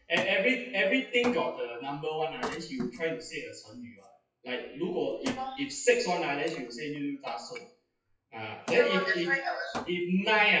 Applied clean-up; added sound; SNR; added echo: classical method WPE with log-MMSE.